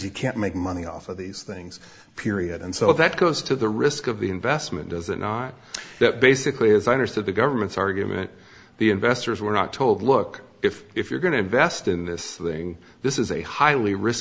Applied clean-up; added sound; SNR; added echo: none; none; none; none.